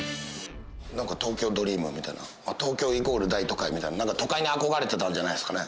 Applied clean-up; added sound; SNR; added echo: none; Boom; 18 dB; none.